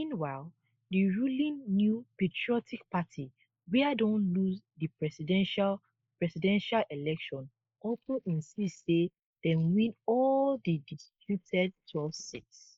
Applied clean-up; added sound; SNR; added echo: neural mask model Resemble Enhance denoiser.